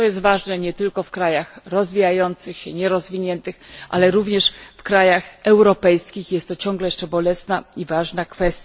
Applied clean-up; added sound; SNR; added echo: none; none; none; none.